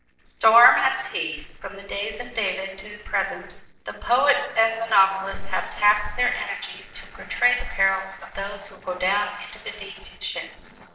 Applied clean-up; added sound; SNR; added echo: neural separator model SepFormer DNS4.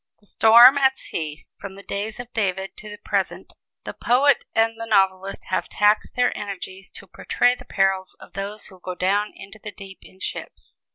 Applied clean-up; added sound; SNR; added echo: none; none; none; none.